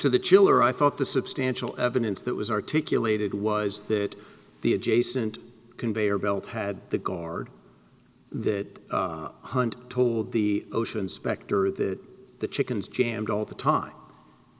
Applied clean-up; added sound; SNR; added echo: none; none; none; none.